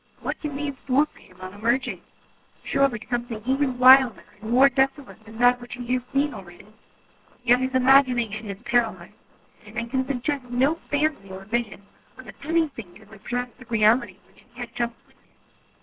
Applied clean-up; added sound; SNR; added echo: neural separator model SepFormer WHAMR!.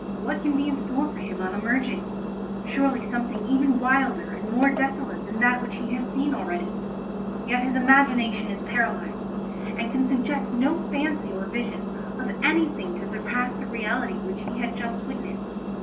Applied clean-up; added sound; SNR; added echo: none; Engine; 4 dB; reverberation time 0.3 s.